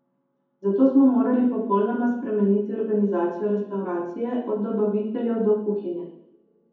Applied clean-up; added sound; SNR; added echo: none; none; none; reverberation time 1.2 s.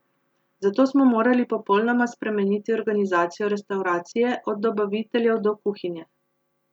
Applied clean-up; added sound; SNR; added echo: none; none; none; none.